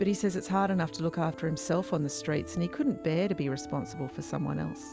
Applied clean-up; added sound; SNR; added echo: none; Wind instrument, woodwind instrument; 19 dB; none.